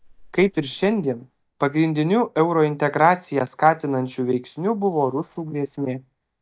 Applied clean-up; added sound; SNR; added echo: neural mask model DeepFilterNet 3.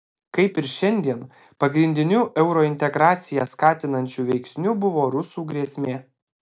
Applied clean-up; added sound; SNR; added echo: none; none; none; none.